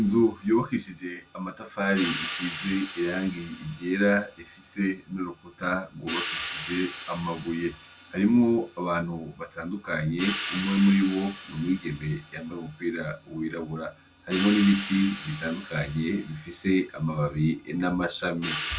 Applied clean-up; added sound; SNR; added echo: none; Hi-hat; 9 dB; none.